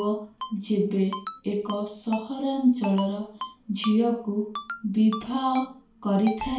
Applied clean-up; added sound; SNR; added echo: none; Ringtone; 13 dB; reverberation time 0.4 s.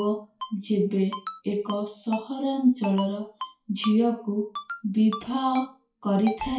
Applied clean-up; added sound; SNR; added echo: classical method WPE with log-MMSE.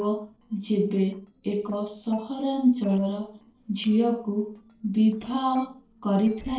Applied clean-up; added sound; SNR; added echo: neural separator model SepFormer DNS4.